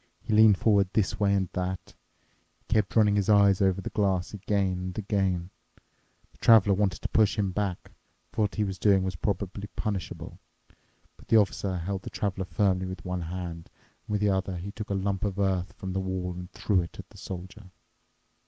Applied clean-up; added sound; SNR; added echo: none; none; none; none.